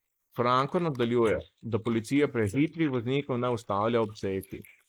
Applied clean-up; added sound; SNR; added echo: neural mask model Resemble Enhance denoiser.